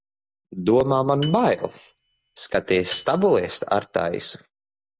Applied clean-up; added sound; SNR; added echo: none; Piano; 19 dB; none.